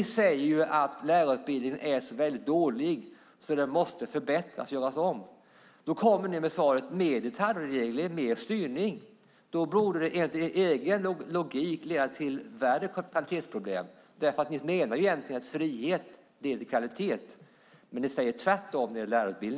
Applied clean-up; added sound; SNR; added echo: none; none; none; none.